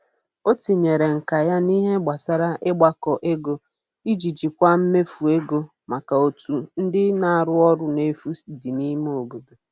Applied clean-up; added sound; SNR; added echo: none; none; none; none.